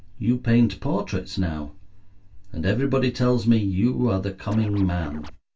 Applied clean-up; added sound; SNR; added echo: none; Scratching (performance technique); 18 dB; reverberation time 0.1 s.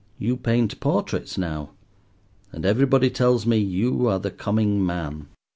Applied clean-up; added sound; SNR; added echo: none; none; none; none.